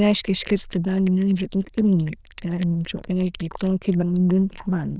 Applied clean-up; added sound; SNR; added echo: neural diffusion model UNIVERSE++.